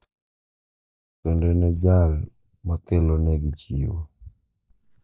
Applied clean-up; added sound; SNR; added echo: neural mask model DeepFilterNet 3.